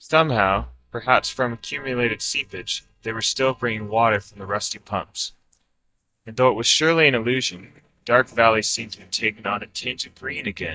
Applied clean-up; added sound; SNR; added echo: neural mask model DeepFilterNet 3.